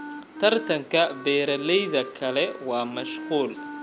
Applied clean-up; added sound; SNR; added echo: none; Wind instrument, woodwind instrument; 13 dB; none.